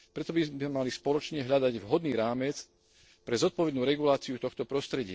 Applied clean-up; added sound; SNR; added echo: neural separator model SepFormer DNS4.